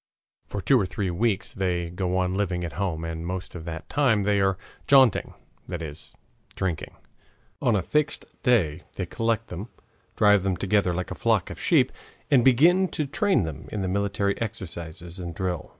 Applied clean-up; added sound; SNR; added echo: none; none; none; none.